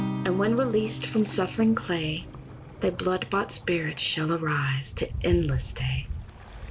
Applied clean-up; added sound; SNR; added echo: none; Acoustic guitar + Waves, surf; 8 dB; none.